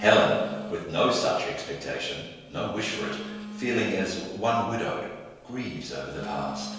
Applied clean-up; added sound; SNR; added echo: none; Telephone; 14 dB; reverberation time 1.2 s.